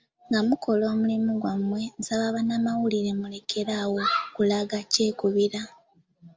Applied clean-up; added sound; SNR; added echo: none; none; none; none.